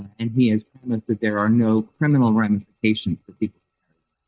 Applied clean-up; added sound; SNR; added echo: neural mask model DeepFilterNet 3.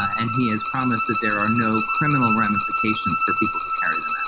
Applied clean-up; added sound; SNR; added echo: none; Bowed string instrument; -1 dB; none.